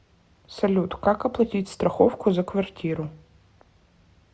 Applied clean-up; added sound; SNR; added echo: none; none; none; none.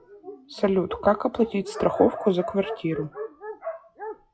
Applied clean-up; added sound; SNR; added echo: classical method WPE with log-MMSE.